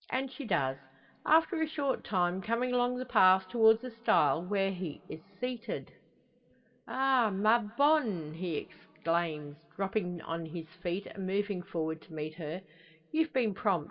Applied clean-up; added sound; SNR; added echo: none; none; none; reverberation time 2.1 s.